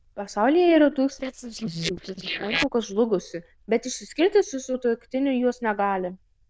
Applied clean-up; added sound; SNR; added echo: neural diffusion model UNIVERSE++.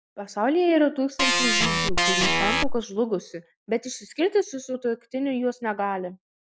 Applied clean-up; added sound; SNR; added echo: none; Organ; -5 dB; none.